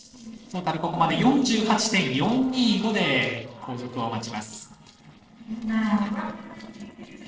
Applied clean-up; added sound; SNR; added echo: neural separator model SepFormer DNS4.